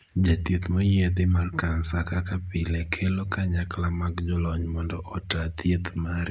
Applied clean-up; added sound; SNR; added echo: none; none; none; none.